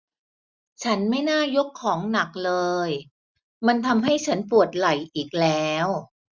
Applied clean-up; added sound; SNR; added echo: none; none; none; none.